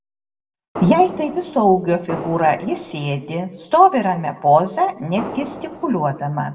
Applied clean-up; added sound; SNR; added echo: none; Fireworks; 14 dB; reverberation time 1.4 s.